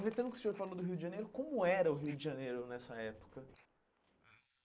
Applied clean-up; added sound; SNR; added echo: neural mask model Resemble Enhance denoiser.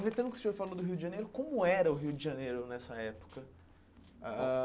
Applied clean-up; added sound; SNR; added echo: none; none; none; none.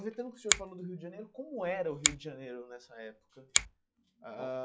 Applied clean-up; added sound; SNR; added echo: classical method log-MMSE.